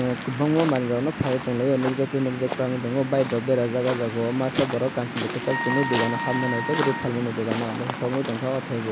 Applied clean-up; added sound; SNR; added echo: none; Waves, surf + Wind instrument, woodwind instrument; 6 dB; none.